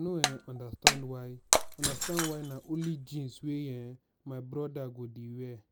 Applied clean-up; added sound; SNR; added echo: none; Shatter; -5 dB; none.